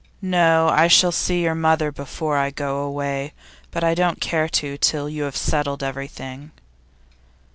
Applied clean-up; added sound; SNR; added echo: none; none; none; none.